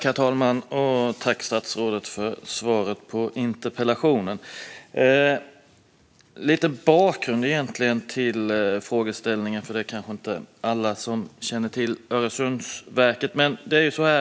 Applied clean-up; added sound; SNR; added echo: none; none; none; none.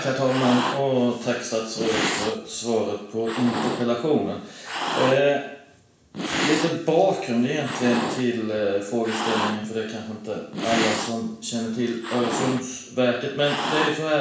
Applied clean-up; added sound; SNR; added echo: none; Cat; 6 dB; reverberation time 0.7 s.